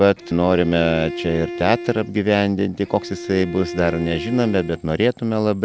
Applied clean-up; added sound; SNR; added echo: none; Bowed string instrument; 12 dB; none.